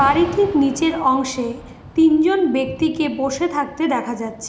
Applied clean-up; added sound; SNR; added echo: none; Thunder / Rain; 17 dB; none.